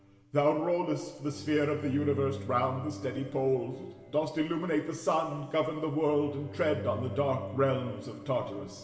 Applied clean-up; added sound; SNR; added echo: none; Bowed string instrument; 14 dB; reverberation time 2.0 s.